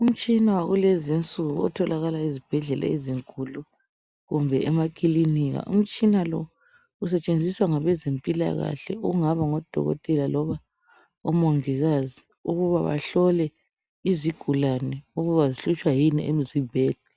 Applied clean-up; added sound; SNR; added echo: none; none; none; none.